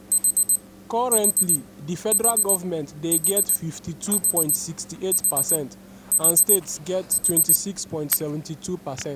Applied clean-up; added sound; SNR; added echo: none; Alarm; -5 dB; none.